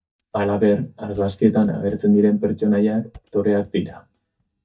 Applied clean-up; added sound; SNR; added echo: neural mask model DeepFilterNet 3.